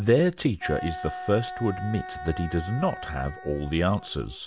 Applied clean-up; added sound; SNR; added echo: none; Wind instrument, woodwind instrument; 12 dB; none.